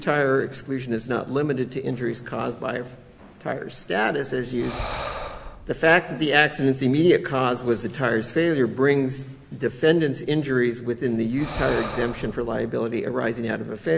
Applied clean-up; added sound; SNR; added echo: none; Breathing; 10 dB; none.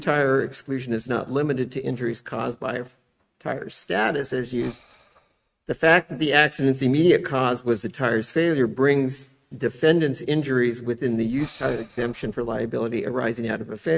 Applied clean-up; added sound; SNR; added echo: neural mask model RNNoise.